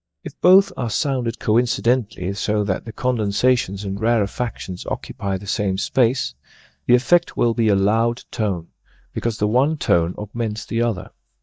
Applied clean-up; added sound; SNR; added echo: neural mask model DeepFilterNet 3.